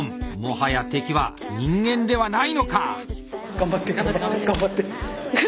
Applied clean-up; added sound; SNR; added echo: none; none; none; none.